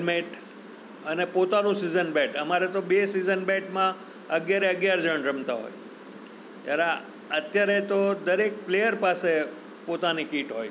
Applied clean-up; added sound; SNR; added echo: none; none; none; none.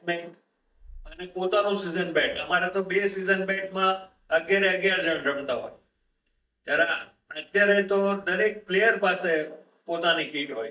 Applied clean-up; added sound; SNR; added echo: neural mask model DeepFilterNet 3.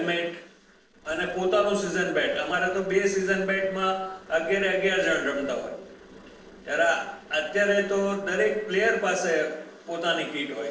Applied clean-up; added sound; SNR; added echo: neural separator model SepFormer DNS4.